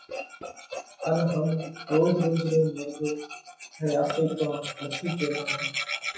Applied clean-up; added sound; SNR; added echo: classical method WPE with log-MMSE.